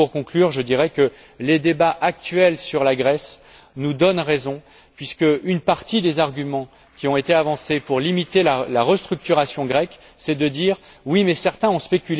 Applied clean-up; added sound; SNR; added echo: none; none; none; none.